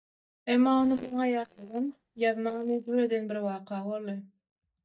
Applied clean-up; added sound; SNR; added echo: neural mask model DeepFilterNet 3.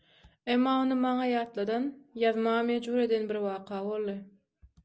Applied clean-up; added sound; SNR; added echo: none; none; none; none.